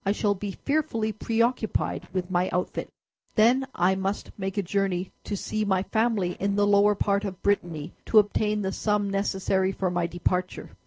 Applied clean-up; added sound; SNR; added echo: neural separator model SepFormer DNS4.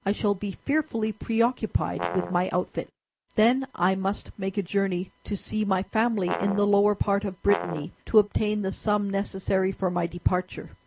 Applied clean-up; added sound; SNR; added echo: none; Brass instrument; 9 dB; none.